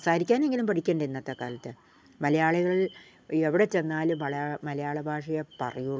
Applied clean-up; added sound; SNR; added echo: none; none; none; none.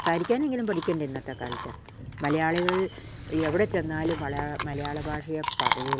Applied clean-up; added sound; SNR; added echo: none; Chewing, mastication; 4 dB; none.